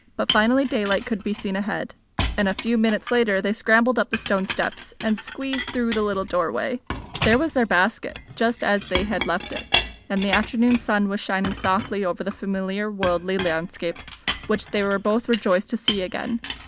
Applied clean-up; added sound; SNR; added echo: none; Chink, clink; 8 dB; none.